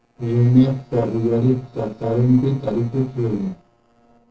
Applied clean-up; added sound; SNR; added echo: neural separator model SepFormer DNS4.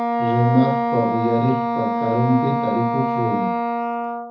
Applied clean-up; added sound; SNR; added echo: none; Wind instrument, woodwind instrument; -1 dB; reverberation time 0.5 s.